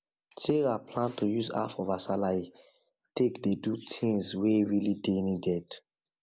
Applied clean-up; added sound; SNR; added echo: none; none; none; none.